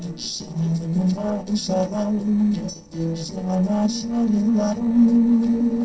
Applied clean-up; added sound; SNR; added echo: neural separator model SepFormer DNS4.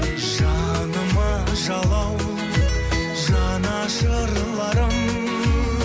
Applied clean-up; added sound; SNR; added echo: none; none; none; none.